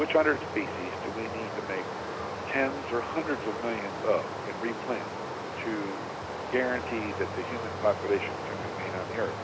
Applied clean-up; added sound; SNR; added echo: none; Stream; 3 dB; none.